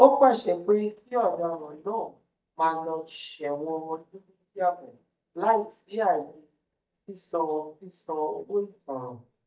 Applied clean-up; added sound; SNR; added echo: neural mask model DeepFilterNet 3.